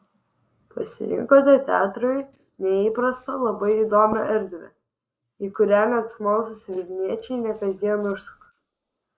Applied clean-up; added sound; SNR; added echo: neural mask model Resemble Enhance denoiser.